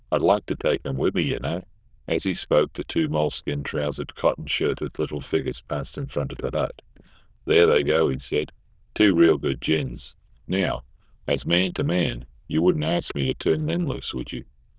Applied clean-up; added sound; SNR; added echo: neural diffusion model UNIVERSE++.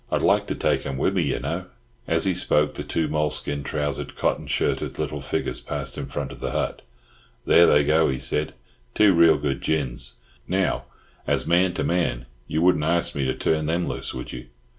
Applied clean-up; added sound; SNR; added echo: none; none; none; none.